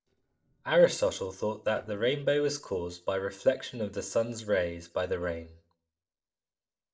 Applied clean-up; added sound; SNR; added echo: neural separator model SepFormer DNS4.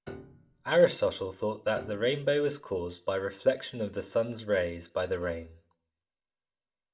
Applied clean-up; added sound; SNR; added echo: none; Piano; 19 dB; reverberation time 0.3 s.